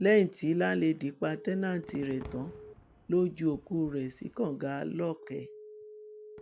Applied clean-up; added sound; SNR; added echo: none; Fireworks + Telephone; 19 dB; none.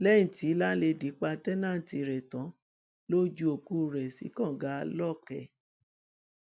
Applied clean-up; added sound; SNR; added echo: none; none; none; none.